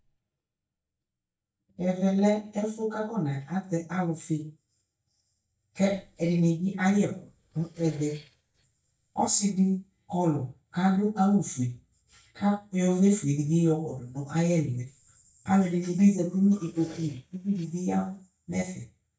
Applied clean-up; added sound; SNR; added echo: neural mask model DeepFilterNet 3.